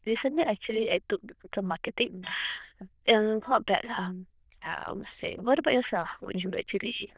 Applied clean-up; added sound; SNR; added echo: neural diffusion model UNIVERSE++.